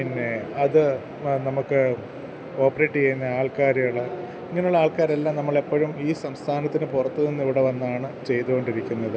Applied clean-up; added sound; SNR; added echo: none; none; none; none.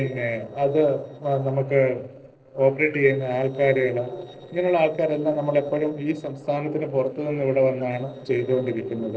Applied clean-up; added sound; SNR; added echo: neural separator model SepFormer DNS4.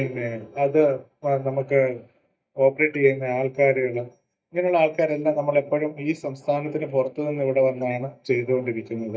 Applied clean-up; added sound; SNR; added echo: neural mask model DeepFilterNet 3.